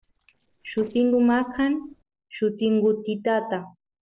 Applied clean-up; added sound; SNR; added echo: neural separator model SepFormer DNS4.